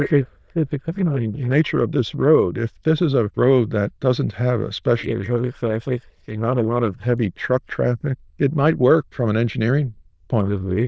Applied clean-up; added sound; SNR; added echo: neural diffusion model UNIVERSE++.